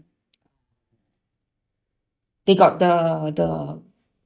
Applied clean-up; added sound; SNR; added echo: neural mask model DeepFilterNet 3.